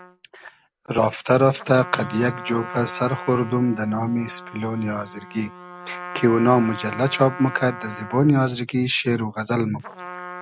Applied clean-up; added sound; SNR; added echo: none; Trumpet; 15 dB; none.